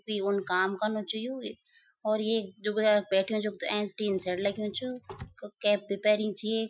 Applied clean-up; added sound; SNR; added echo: classical method Wiener filter.